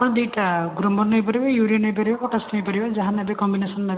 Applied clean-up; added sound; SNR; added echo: none; none; none; none.